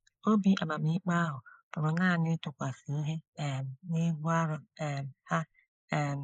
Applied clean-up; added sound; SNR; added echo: neural mask model Resemble Enhance denoiser.